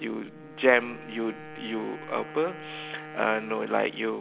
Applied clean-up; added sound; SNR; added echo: none; Wind instrument, woodwind instrument; 14 dB; none.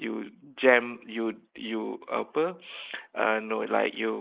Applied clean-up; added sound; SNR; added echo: neural mask model Resemble Enhance denoiser.